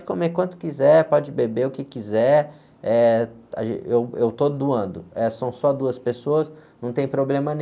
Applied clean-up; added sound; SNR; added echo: none; none; none; none.